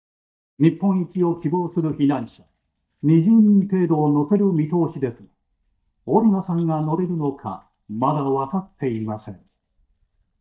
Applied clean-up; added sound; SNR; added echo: neural mask model DeepFilterNet 3.